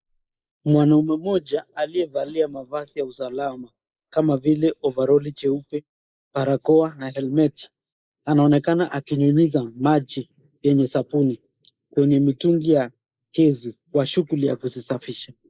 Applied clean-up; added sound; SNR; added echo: neural mask model Resemble Enhance denoiser.